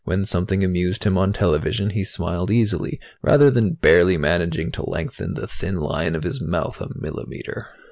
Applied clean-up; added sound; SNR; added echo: none; none; none; none.